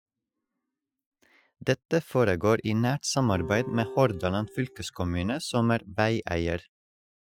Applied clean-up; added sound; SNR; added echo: classical method Wiener filter.